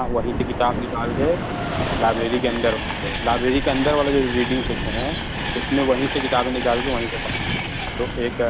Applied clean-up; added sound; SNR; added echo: none; Train + Thunder; 3 dB; none.